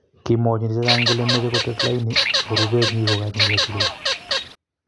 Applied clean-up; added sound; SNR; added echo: none; Bird vocalization, bird call, bird song / Fowl; -1 dB; none.